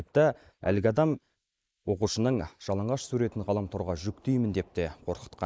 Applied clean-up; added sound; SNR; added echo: neural mask model Resemble Enhance denoiser.